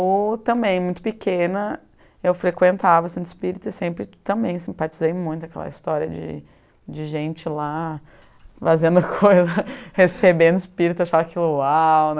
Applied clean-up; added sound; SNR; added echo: none; none; none; none.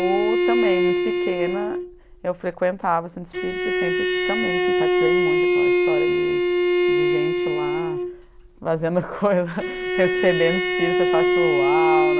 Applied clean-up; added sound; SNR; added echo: none; Bowed string instrument; -5 dB; none.